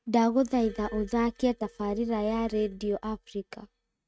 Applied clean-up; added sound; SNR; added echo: neural mask model RNNoise.